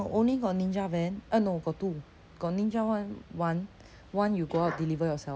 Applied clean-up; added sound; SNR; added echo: none; none; none; none.